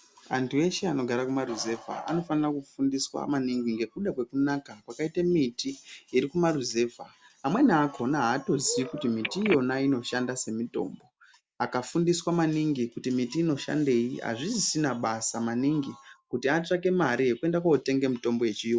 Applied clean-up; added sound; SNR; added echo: none; Telephone; 7 dB; none.